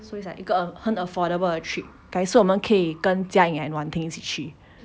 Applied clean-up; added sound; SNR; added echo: none; none; none; none.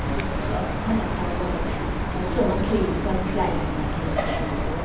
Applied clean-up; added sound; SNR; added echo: none; Chirp, tweet; -3 dB; reverberation time 1.3 s.